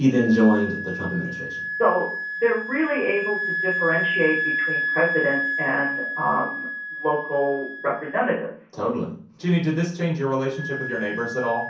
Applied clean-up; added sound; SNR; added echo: none; Wind instrument, woodwind instrument; 5 dB; reverberation time 0.6 s.